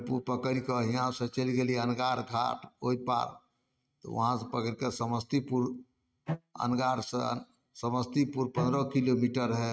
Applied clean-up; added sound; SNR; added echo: neural mask model RNNoise.